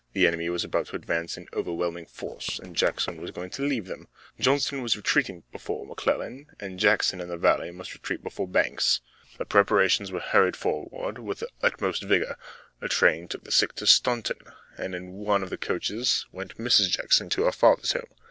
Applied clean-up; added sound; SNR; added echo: neural separator model SepFormer DNS4.